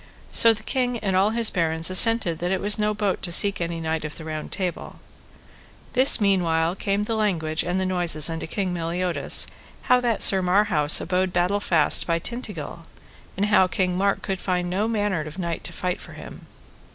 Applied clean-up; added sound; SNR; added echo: none; none; none; none.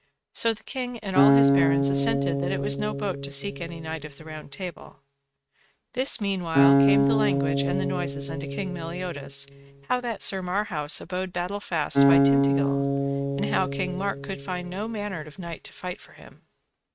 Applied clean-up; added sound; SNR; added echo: neural mask model RNNoise.